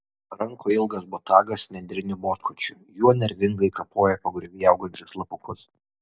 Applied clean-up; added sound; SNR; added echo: none; none; none; none.